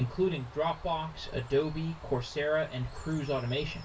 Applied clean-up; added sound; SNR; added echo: none; Bird; 17 dB; reverberation time 0.2 s.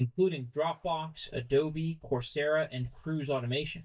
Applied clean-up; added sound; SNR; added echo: neural mask model DeepFilterNet 3.